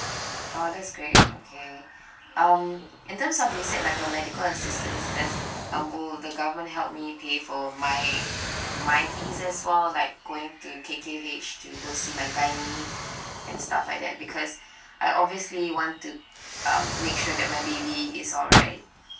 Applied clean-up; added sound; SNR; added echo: none; Explosion; 2 dB; reverberation time 0.2 s.